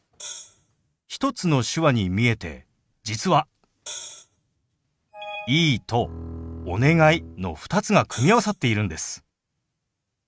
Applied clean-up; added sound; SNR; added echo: neural mask model RNNoise.